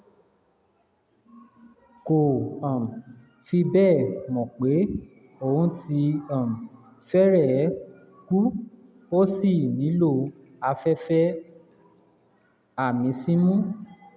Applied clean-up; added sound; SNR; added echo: none; none; none; none.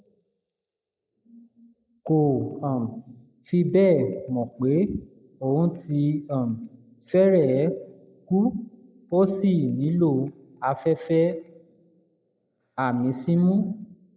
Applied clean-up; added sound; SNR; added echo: neural mask model Resemble Enhance denoiser.